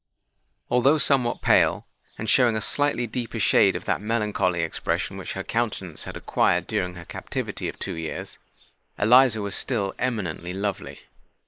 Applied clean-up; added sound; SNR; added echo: neural mask model Resemble Enhance denoiser.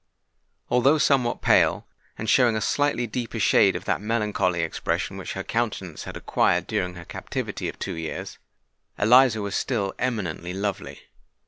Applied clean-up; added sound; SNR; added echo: none; none; none; none.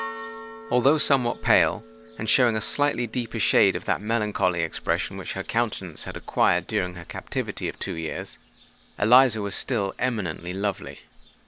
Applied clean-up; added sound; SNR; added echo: none; Church bell; 20 dB; none.